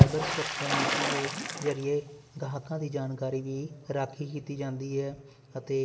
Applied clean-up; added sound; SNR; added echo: none; Water / Splash, splatter; -2 dB; reverberation time 1.3 s.